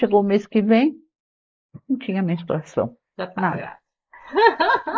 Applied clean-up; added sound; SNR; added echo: neural mask model Resemble Enhance denoiser.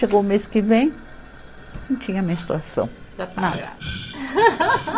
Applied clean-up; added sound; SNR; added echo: none; Boiling; 14 dB; none.